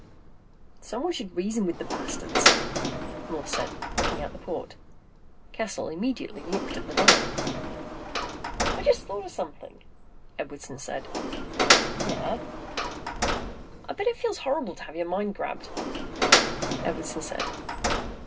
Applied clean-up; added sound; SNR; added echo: none; Door; -4 dB; reverberation time 0.2 s.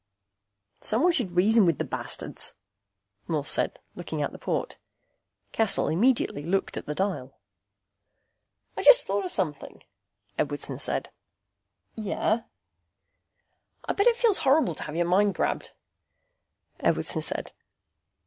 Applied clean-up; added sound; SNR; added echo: none; none; none; none.